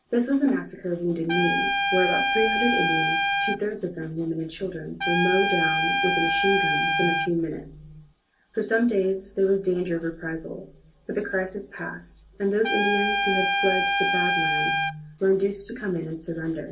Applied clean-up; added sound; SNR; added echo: none; Trumpet; -2 dB; reverberation time 0.2 s.